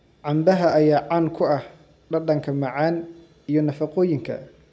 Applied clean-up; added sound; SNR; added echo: none; none; none; none.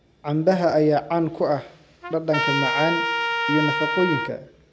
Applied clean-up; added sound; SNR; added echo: none; Trumpet; 3 dB; none.